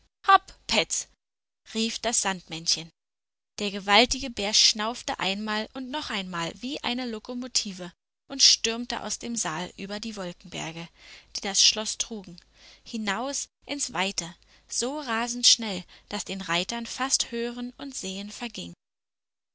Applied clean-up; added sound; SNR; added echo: none; none; none; none.